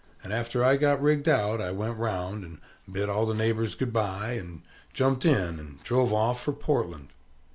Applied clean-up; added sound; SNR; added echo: none; none; none; none.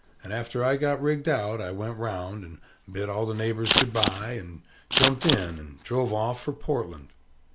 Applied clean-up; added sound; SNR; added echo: none; Scissors; -4 dB; none.